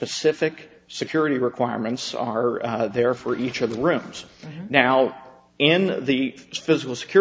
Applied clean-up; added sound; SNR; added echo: none; none; none; none.